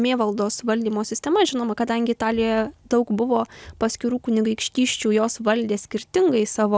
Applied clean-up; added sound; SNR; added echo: none; none; none; none.